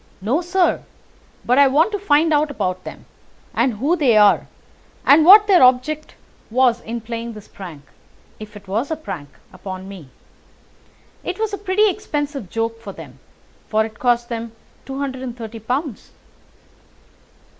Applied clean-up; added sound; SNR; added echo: none; none; none; none.